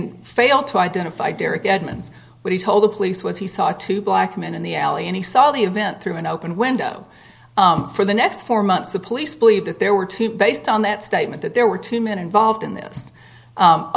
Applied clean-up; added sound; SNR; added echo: none; none; none; none.